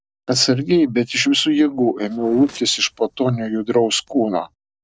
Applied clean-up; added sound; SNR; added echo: neural separator model SepFormer DNS4.